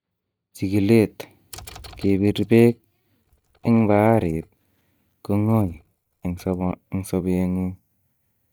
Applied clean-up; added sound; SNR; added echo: neural mask model DeepFilterNet 3.